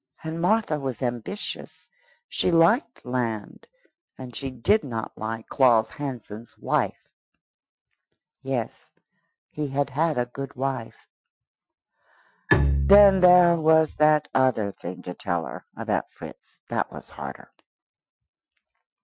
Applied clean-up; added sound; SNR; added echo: classical method Wiener filter.